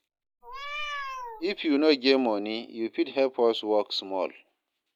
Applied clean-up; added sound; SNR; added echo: none; Meow; 9 dB; none.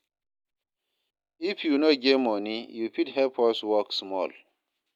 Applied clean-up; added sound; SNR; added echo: none; none; none; none.